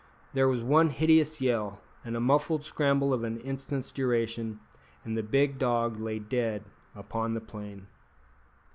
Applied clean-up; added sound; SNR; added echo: none; none; none; none.